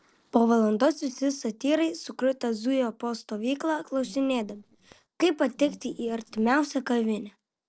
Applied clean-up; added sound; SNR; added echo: neural separator model SepFormer DNS4.